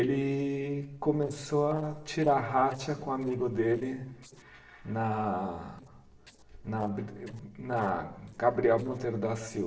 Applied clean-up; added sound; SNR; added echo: neural separator model SepFormer DNS4.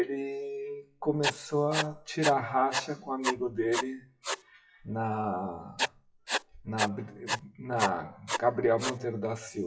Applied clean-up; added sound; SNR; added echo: classical method WPE with log-MMSE.